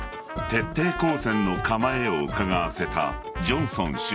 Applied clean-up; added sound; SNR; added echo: none; Trumpet; 10 dB; none.